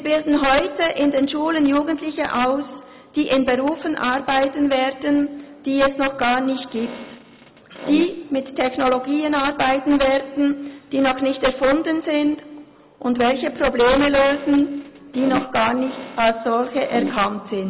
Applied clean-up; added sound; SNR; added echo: none; Fart; 11 dB; none.